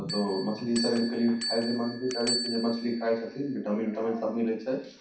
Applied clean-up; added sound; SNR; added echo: none; Bell; 9 dB; reverberation time 0.6 s.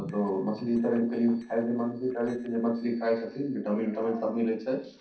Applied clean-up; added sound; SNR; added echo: neural separator model SepFormer DNS4.